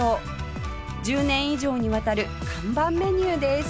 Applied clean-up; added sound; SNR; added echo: none; Bass guitar; 9 dB; none.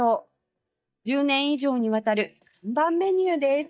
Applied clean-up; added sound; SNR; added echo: neural mask model DeepFilterNet 3.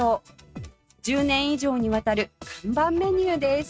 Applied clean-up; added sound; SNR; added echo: neural mask model RNNoise.